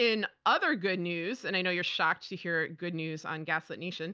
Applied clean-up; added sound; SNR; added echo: none; none; none; none.